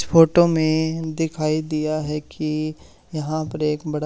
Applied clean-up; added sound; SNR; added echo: none; none; none; none.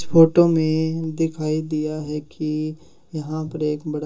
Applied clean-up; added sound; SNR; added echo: none; none; none; reverberation time 0.2 s.